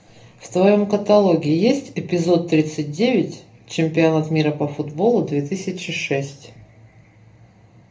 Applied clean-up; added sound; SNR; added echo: none; none; none; reverberation time 0.3 s.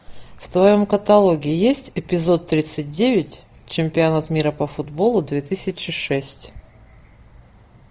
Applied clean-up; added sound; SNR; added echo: none; none; none; none.